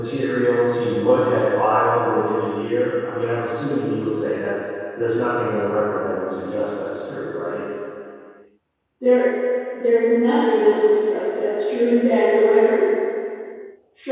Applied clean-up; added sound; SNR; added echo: none; none; none; reverberation time 2.2 s.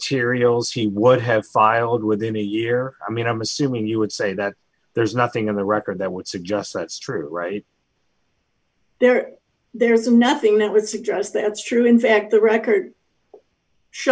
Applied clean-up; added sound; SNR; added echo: none; none; none; none.